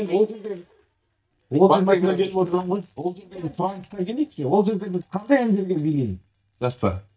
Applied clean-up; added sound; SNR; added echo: neural mask model DeepFilterNet 3.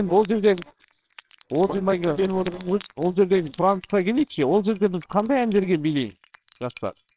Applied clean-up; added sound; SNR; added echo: neural separator model SepFormer WHAMR!.